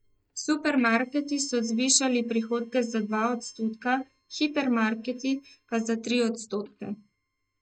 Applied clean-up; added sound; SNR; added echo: neural mask model DeepFilterNet 3.